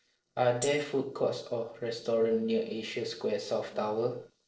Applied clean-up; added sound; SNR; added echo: neural separator model SepFormer DNS4.